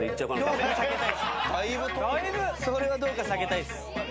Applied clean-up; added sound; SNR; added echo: none; none; none; none.